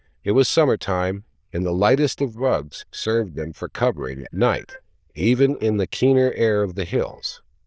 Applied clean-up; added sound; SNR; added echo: neural diffusion model UNIVERSE++.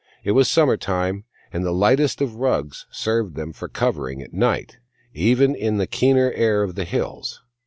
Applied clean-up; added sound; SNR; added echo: none; none; none; none.